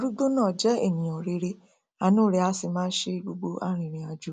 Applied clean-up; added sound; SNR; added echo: none; none; none; none.